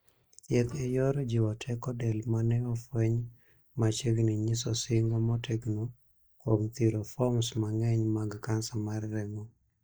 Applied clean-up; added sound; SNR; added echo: neural mask model DeepFilterNet 3.